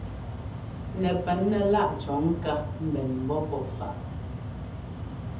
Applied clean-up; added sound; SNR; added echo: none; Mechanical fan; 6 dB; reverberation time 0.7 s.